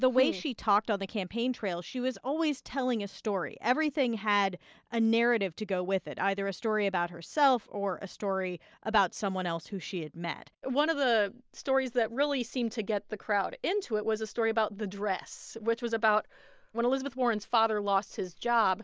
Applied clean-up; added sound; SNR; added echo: none; none; none; none.